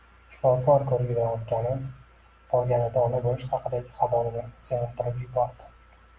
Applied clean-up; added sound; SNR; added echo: none; none; none; none.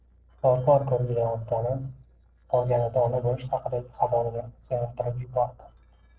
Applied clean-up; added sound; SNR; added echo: neural separator model SepFormer DNS4.